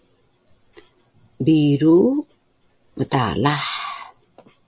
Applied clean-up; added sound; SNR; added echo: none; none; none; none.